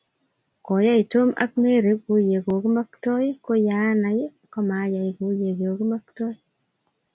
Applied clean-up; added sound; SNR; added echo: none; none; none; none.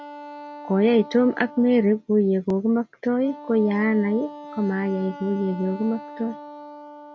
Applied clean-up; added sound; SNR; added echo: none; Wind instrument, woodwind instrument; 17 dB; none.